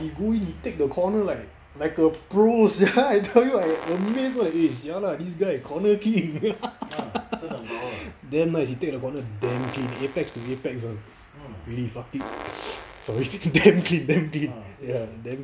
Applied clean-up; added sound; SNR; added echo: none; Fart; 15 dB; none.